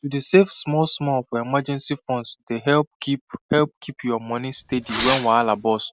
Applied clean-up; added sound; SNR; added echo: none; Fireworks; -2 dB; none.